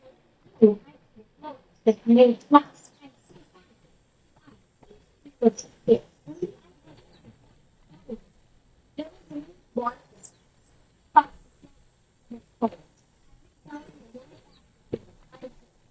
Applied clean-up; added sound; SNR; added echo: neural mask model DeepFilterNet 3.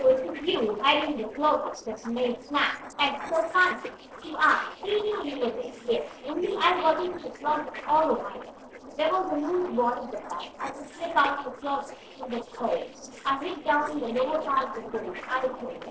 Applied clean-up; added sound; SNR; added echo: neural separator model SepFormer DNS4.